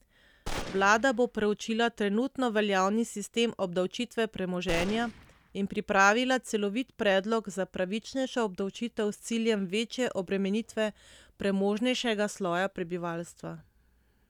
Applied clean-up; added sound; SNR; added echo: none; Gunshot, gunfire; 11 dB; none.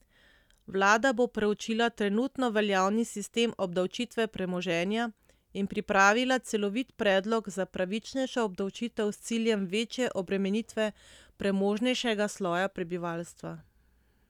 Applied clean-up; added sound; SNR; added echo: none; none; none; none.